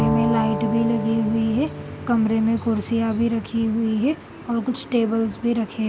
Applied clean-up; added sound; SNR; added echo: none; Bowed string instrument; 10 dB; none.